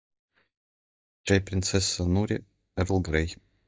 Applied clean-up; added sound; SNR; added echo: neural mask model DeepFilterNet 3.